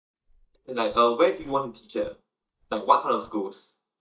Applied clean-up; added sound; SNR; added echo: neural mask model DeepFilterNet 3.